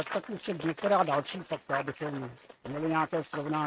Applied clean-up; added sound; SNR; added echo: neural mask model RNNoise.